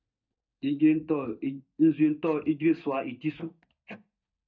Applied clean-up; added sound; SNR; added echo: neural mask model DeepFilterNet 3.